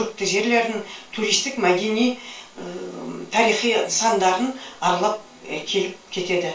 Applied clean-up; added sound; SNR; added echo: none; none; none; reverberation time 0.2 s.